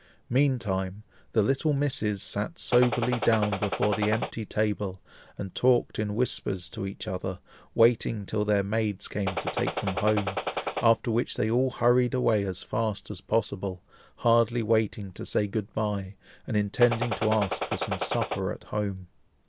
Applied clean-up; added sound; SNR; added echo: none; Gunshot, gunfire; 4 dB; none.